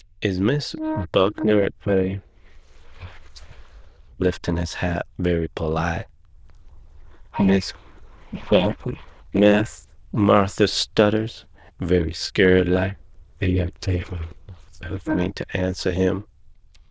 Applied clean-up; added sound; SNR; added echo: neural diffusion model UNIVERSE++.